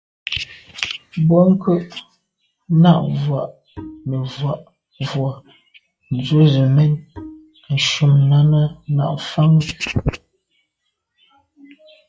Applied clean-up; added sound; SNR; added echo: classical method log-MMSE.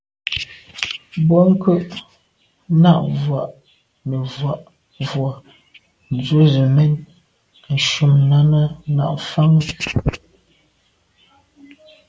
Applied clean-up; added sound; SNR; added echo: none; none; none; none.